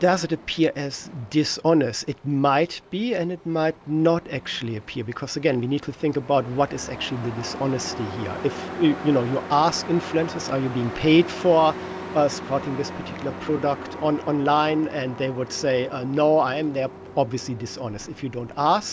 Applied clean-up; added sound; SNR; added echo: none; Truck; 13 dB; none.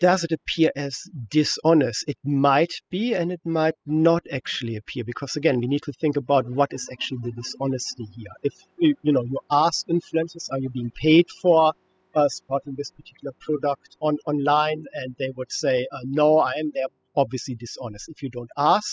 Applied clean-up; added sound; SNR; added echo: classical method spectral subtraction.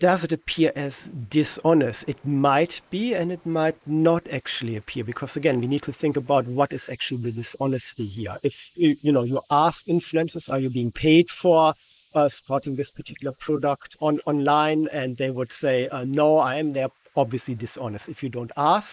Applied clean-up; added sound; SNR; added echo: neural mask model Resemble Enhance denoiser.